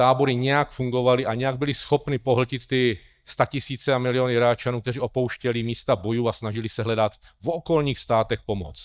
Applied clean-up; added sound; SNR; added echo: neural mask model DeepFilterNet 3.